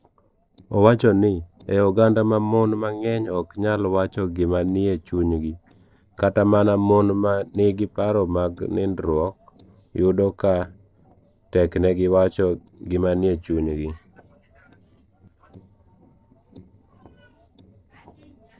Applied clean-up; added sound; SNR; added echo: neural separator model SepFormer DNS4.